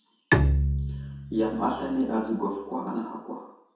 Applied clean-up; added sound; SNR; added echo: none; Bowed string instrument; -2 dB; reverberation time 0.7 s.